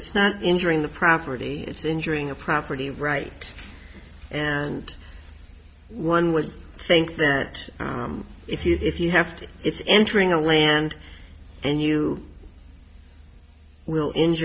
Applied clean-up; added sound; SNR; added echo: none; none; none; none.